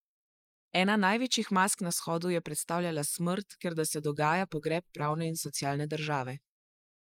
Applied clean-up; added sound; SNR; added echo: neural mask model Resemble Enhance denoiser.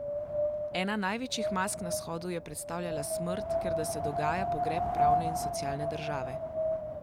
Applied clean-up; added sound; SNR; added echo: none; Wind; -4 dB; none.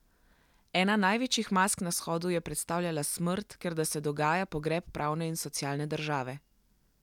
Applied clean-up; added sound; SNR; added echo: none; none; none; none.